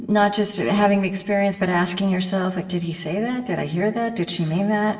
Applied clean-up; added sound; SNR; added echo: none; none; none; reverberation time 0.8 s.